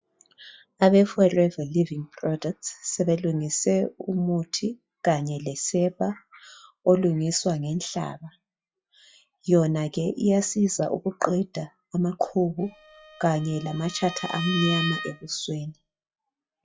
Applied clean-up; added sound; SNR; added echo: classical method log-MMSE.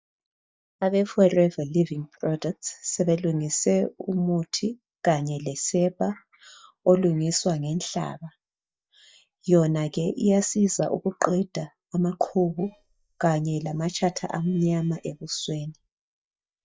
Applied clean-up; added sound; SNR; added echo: neural mask model DeepFilterNet 3.